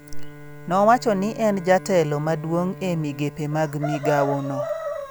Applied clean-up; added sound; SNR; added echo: none; Bowed string instrument; 18 dB; none.